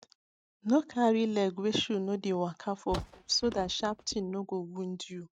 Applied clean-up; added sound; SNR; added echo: neural mask model RNNoise.